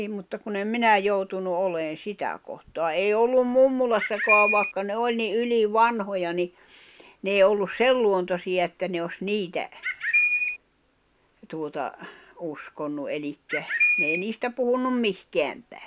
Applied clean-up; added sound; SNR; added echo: none; Bird; -1 dB; none.